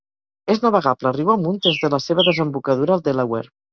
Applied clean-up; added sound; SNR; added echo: none; Bird; 8 dB; none.